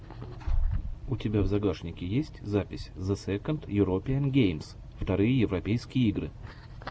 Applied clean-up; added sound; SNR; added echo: none; none; none; none.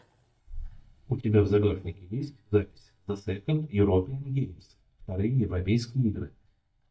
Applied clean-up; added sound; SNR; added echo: neural mask model DeepFilterNet 3.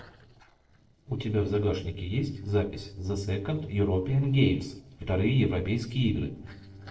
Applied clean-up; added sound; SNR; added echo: neural separator model SepFormer DNS4.